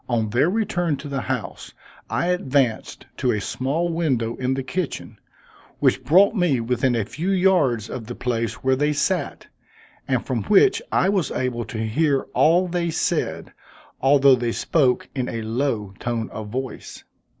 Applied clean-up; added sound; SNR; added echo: none; none; none; none.